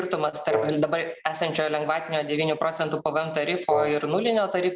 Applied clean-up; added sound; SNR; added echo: none; Wind instrument, woodwind instrument; 4 dB; none.